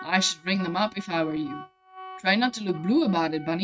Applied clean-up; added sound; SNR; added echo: neural mask model RNNoise.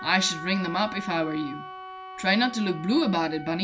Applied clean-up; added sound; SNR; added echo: none; Wind instrument, woodwind instrument; 12 dB; none.